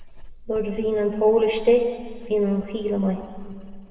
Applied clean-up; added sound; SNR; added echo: none; Writing; 15 dB; reverberation time 2.1 s.